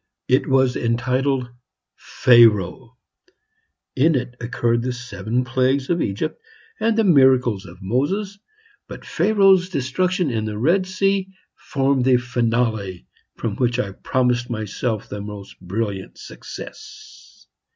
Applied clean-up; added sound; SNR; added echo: none; none; none; none.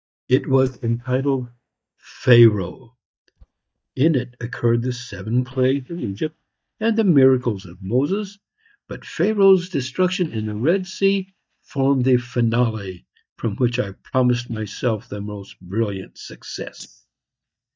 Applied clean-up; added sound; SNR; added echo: neural mask model DeepFilterNet 3.